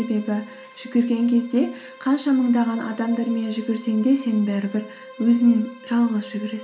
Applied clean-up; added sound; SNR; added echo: none; Bowed string instrument; 20 dB; none.